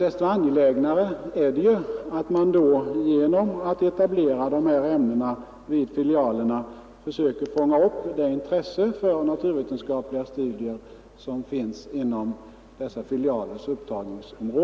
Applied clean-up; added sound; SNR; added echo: none; none; none; none.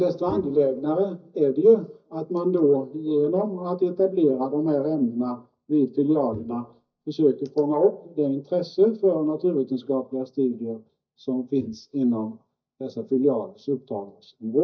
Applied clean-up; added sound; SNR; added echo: neural mask model DeepFilterNet 3.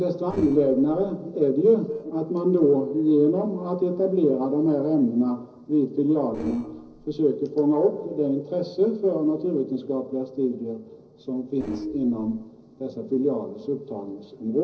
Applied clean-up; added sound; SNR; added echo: neural separator model SepFormer DNS4.